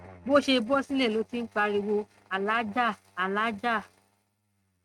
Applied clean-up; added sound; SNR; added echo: neural mask model RNNoise.